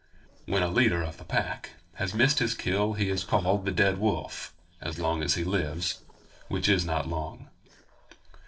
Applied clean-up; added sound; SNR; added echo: neural separator model SepFormer DNS4.